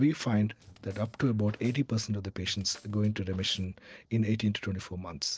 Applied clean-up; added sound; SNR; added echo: neural separator model SepFormer DNS4.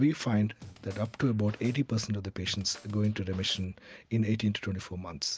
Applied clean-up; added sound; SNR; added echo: none; Scratching (performance technique); 20 dB; none.